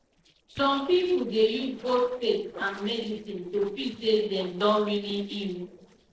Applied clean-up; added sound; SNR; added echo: neural separator model SepFormer DNS4.